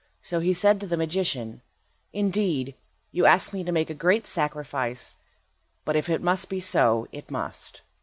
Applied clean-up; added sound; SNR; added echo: none; none; none; none.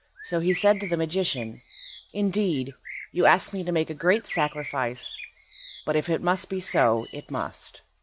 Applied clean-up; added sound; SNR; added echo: none; Bird; 15 dB; none.